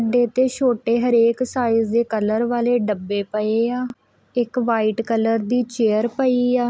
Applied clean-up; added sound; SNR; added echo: none; none; none; none.